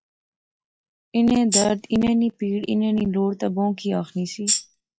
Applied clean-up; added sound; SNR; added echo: classical method log-MMSE.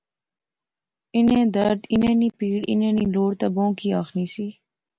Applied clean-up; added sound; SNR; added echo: none; none; none; none.